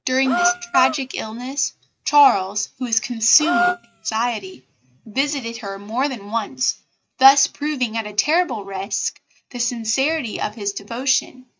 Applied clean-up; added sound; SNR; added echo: neural mask model RNNoise.